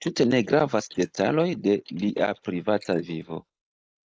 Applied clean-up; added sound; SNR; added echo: neural mask model Resemble Enhance denoiser.